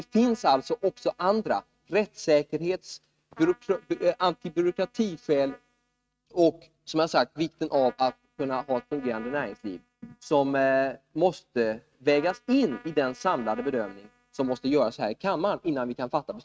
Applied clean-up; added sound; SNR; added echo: neural mask model RNNoise.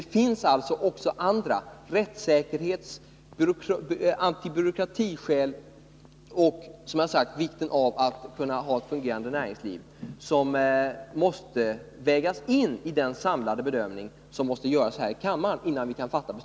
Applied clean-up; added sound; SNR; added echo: none; none; none; none.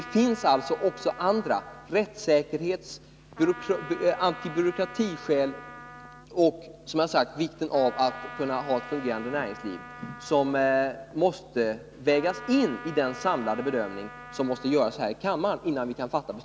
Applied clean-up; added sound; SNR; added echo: none; Trumpet; 17 dB; none.